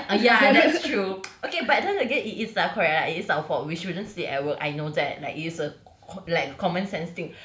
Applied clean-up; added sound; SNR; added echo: none; none; none; none.